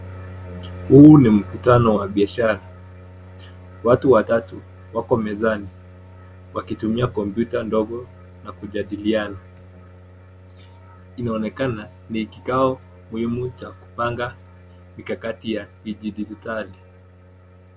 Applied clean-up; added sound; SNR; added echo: none; none; none; none.